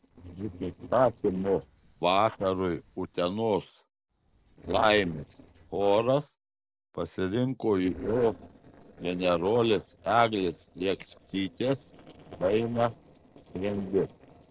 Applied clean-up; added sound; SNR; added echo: neural separator model SepFormer DNS4.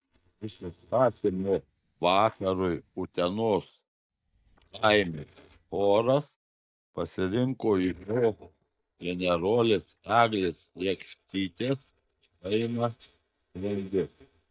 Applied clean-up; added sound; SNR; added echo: neural mask model DeepFilterNet 3.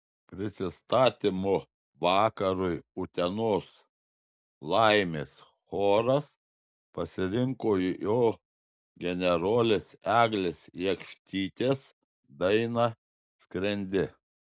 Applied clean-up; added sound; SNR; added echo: none; none; none; none.